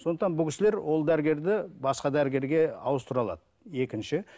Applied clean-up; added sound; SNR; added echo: none; none; none; none.